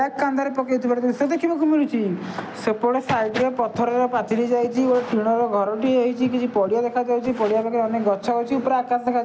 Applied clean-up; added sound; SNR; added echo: none; none; none; none.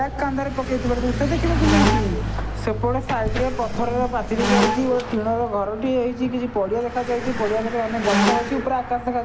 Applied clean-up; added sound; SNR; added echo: none; Mechanisms / Bicycle + Squeak; 1 dB; none.